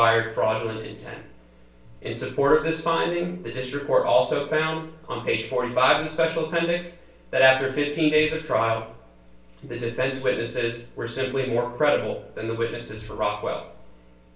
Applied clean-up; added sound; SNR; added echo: none; none; none; reverberation time 0.4 s.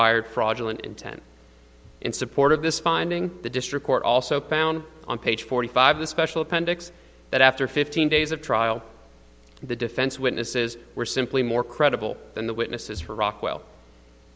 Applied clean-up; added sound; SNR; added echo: none; none; none; none.